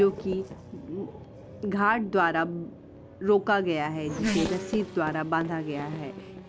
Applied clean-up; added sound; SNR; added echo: none; Race car, auto racing / Accelerating, revving, vroom; 10 dB; none.